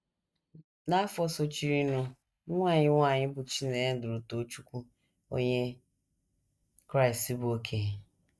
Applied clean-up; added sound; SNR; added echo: neural mask model DeepFilterNet 3.